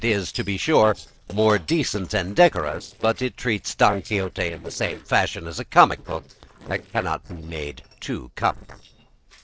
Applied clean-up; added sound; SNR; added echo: neural separator model SepFormer DNS4.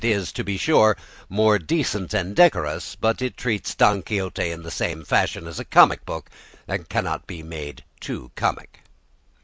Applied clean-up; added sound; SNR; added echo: none; none; none; none.